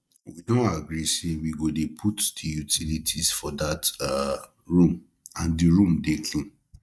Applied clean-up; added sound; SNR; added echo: neural mask model DeepFilterNet 3.